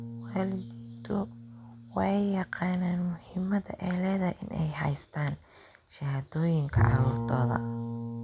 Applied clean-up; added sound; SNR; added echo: none; Bowed string instrument; 4 dB; none.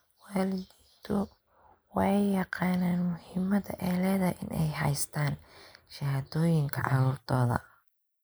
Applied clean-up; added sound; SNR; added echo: neural mask model Resemble Enhance denoiser.